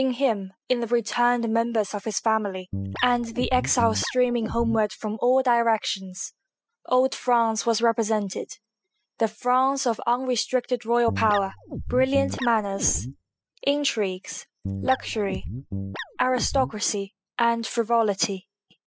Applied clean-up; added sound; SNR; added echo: classical method spectral subtraction.